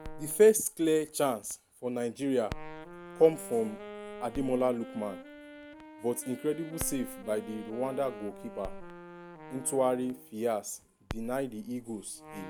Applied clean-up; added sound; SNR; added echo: none; Crackle + Wind instrument, woodwind instrument; 14 dB; none.